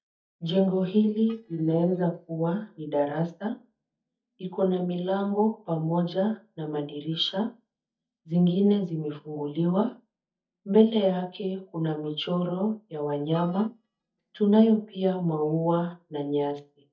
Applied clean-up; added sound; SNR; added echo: neural mask model DeepFilterNet 3.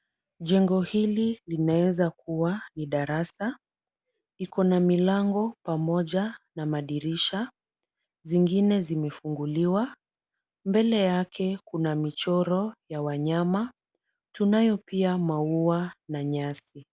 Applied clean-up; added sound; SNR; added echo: none; none; none; none.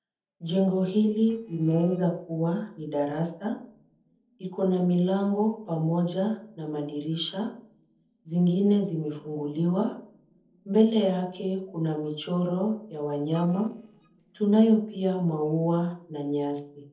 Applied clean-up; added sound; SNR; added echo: neural separator model SepFormer DNS4.